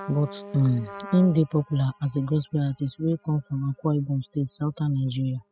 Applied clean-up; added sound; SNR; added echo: classical method spectral subtraction.